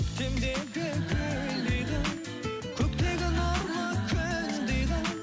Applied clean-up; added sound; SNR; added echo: none; none; none; none.